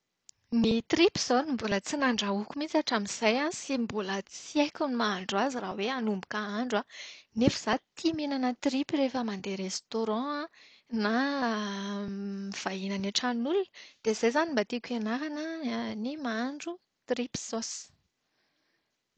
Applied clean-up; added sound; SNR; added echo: none; none; none; none.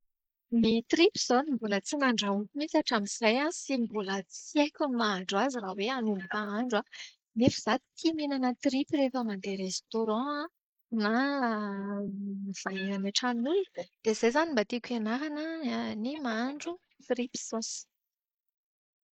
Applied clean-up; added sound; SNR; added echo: neural mask model Resemble Enhance denoiser.